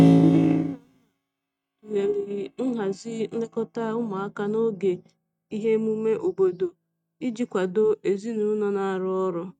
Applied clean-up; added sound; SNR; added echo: neural mask model RNNoise.